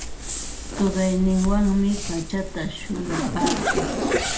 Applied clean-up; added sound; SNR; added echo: none; Zipper (clothing); 2 dB; reverberation time 0.6 s.